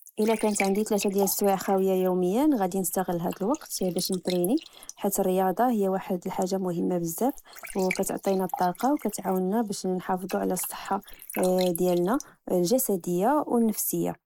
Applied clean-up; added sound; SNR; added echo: neural mask model Resemble Enhance denoiser.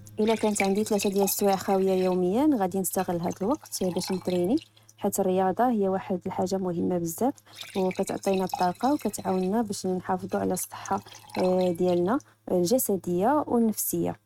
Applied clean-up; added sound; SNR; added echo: neural mask model RNNoise.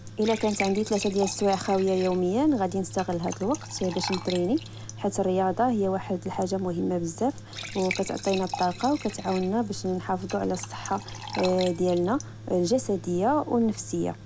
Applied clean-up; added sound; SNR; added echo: none; Tools + Fill (with liquid) / Trickle, dribble / Glass; 11 dB; none.